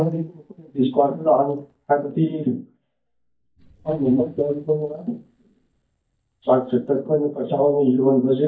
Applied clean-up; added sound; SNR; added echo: neural mask model DeepFilterNet 3.